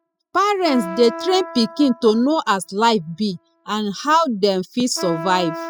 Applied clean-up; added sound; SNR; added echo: classical method spectral subtraction.